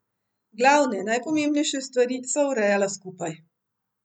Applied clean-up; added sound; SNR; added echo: none; none; none; none.